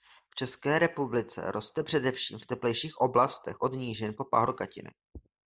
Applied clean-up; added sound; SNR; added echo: none; none; none; none.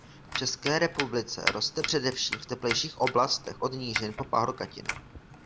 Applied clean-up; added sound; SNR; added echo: none; Domestic sounds, home sounds; 7 dB; none.